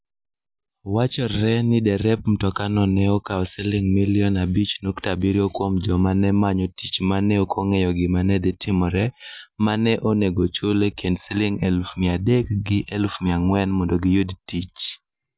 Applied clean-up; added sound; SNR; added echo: none; none; none; none.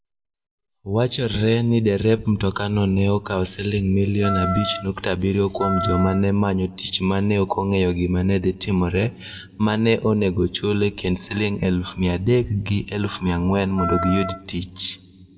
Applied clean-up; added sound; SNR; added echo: none; Wind instrument, woodwind instrument; 7 dB; reverberation time 0.3 s.